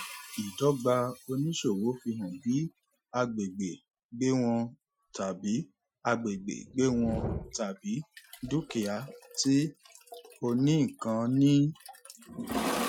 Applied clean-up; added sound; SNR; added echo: classical method Wiener filter.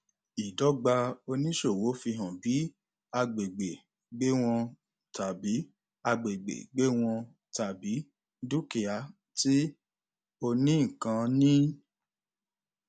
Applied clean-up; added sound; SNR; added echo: none; none; none; none.